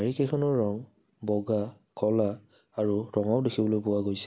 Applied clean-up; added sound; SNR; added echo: none; none; none; none.